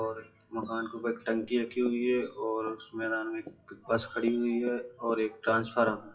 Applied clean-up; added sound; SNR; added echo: classical method WPE with log-MMSE.